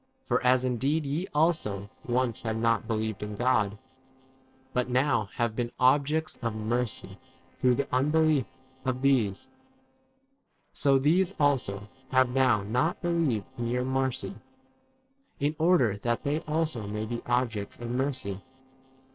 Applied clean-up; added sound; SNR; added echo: neural separator model SepFormer DNS4.